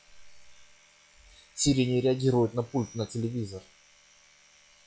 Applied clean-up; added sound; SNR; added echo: classical method log-MMSE.